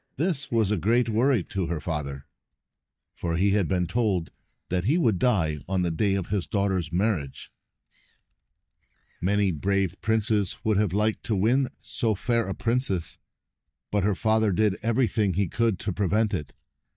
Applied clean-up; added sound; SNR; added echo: neural mask model DeepFilterNet 3.